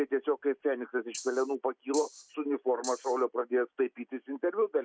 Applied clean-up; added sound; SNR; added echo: none; Rattle (instrument); 13 dB; none.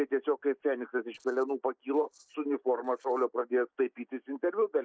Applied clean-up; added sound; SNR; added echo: neural separator model SepFormer DNS4.